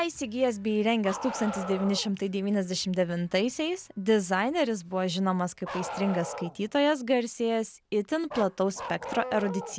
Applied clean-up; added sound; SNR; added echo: none; Bark; 13 dB; none.